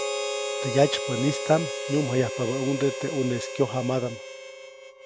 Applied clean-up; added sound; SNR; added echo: none; Harmonica; 5 dB; none.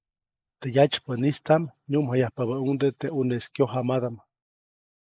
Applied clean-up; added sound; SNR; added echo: neural mask model Resemble Enhance denoiser.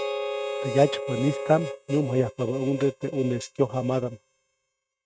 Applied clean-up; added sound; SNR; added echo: neural mask model RNNoise.